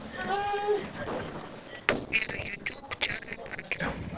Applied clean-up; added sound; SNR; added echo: neural separator model SepFormer DNS4.